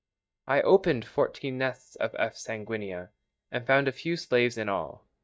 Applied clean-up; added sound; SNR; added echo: neural mask model DeepFilterNet 3.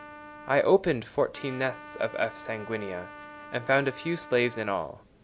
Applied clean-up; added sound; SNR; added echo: none; Trumpet; 17 dB; none.